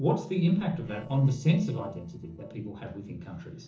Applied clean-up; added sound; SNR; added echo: neural separator model SepFormer DNS4.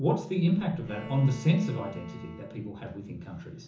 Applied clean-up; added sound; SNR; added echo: none; Bowed string instrument; 17 dB; reverberation time 0.7 s.